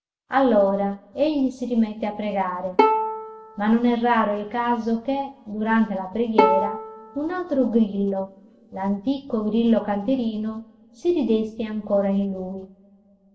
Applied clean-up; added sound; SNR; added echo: none; Bowed string instrument; 3 dB; reverberation time 1.6 s.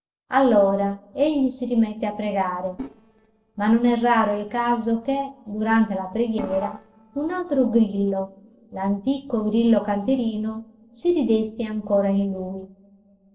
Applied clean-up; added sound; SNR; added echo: neural separator model SepFormer DNS4.